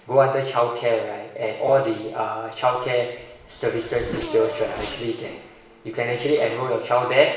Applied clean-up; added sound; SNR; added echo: none; Race car, auto racing / Accelerating, revving, vroom; 16 dB; reverberation time 0.9 s.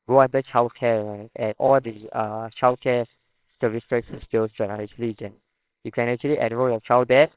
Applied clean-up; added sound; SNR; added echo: neural separator model SepFormer WHAMR!.